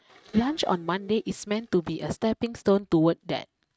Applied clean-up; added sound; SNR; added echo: neural mask model RNNoise.